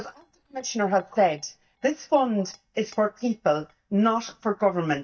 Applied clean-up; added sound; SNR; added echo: neural mask model DeepFilterNet 3.